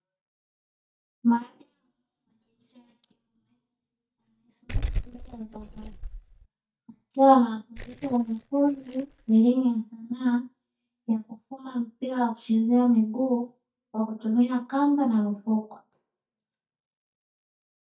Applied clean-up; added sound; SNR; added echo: neural mask model DeepFilterNet 3.